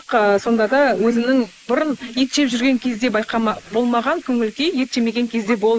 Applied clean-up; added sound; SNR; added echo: neural mask model Resemble Enhance denoiser.